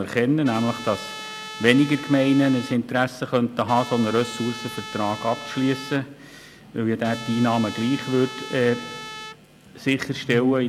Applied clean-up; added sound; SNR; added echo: none; Trumpet; 13 dB; none.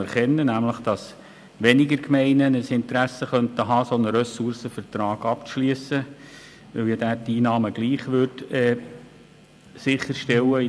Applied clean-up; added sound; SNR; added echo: none; none; none; none.